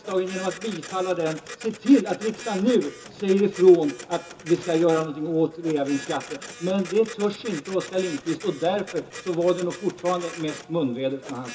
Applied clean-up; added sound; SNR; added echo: none; Printer; 16 dB; reverberation time 0.2 s.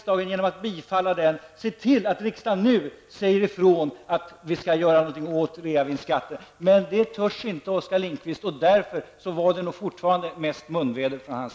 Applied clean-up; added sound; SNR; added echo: none; none; none; none.